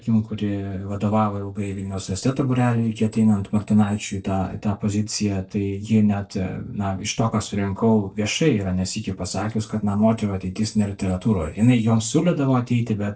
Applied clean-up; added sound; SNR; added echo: neural mask model DeepFilterNet 3.